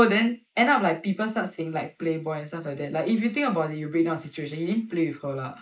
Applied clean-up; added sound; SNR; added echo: neural mask model Resemble Enhance denoiser.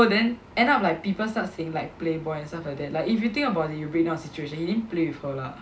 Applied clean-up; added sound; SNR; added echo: none; none; none; none.